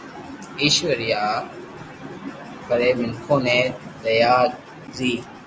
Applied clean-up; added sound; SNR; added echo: none; none; none; none.